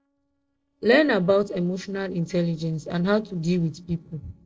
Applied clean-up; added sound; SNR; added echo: neural separator model SepFormer DNS4.